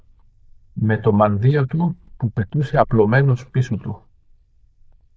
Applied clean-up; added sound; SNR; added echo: neural diffusion model UNIVERSE++.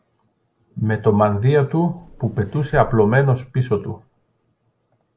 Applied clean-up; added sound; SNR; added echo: none; Vehicle; 19 dB; none.